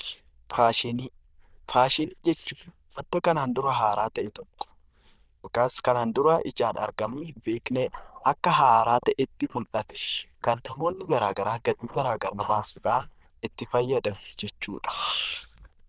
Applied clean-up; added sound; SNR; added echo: neural diffusion model UNIVERSE++.